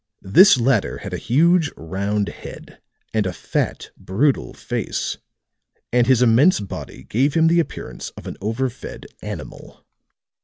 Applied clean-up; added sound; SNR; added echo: none; none; none; none.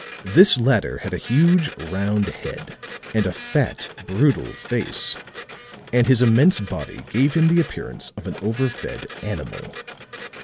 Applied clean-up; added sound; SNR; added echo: none; Printer; 15 dB; none.